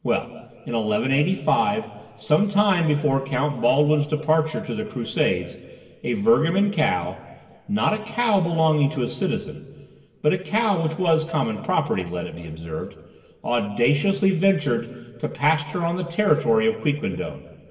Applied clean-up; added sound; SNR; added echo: none; none; none; reverberation time 2.0 s.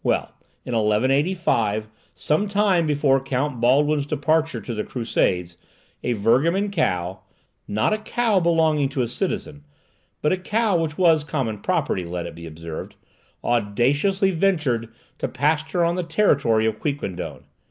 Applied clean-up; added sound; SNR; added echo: none; none; none; none.